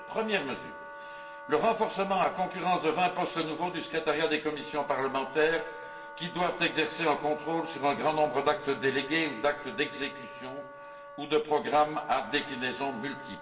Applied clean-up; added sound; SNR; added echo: none; Wind instrument, woodwind instrument; 14 dB; reverberation time 0.7 s.